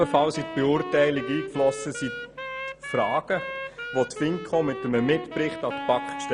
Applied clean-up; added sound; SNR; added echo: none; Wind instrument, woodwind instrument; 9 dB; none.